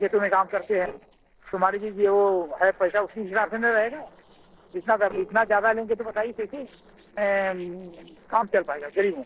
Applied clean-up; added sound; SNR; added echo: neural separator model SepFormer DNS4.